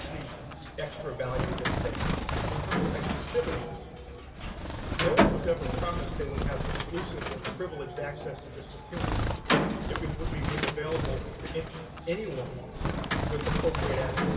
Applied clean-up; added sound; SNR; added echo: none; Bird; -4 dB; reverberation time 2.4 s.